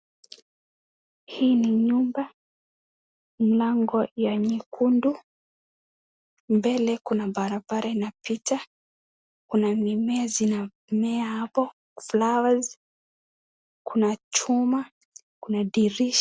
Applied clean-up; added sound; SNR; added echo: none; none; none; none.